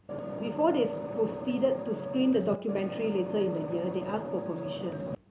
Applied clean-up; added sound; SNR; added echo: none; Vehicle; 6 dB; none.